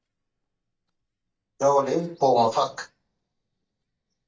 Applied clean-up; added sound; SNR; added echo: neural mask model DeepFilterNet 3.